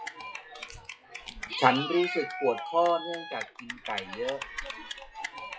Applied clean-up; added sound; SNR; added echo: classical method WPE with log-MMSE.